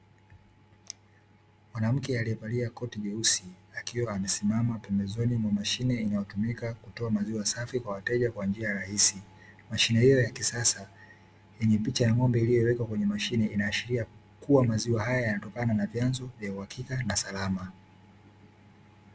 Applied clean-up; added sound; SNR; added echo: none; none; none; none.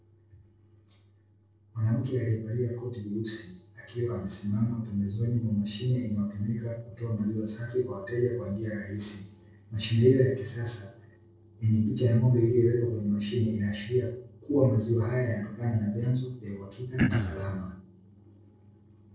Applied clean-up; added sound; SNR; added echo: neural separator model SepFormer DNS4.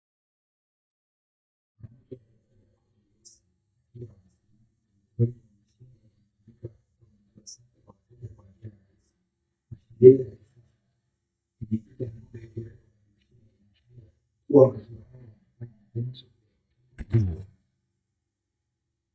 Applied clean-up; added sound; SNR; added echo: neural mask model DeepFilterNet 3.